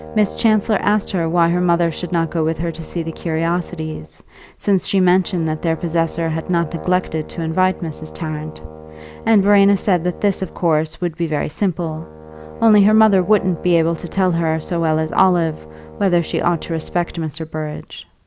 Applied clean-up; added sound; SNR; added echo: none; Brass instrument; 17 dB; none.